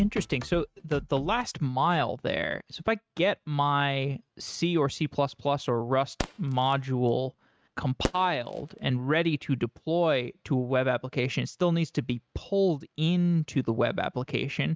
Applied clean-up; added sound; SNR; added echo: neural mask model RNNoise.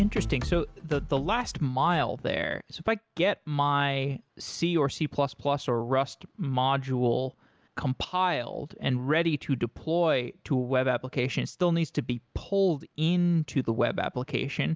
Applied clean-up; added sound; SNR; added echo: none; none; none; none.